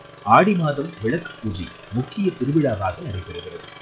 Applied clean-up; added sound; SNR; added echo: classical method log-MMSE.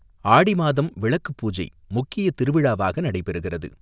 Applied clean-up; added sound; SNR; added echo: none; none; none; none.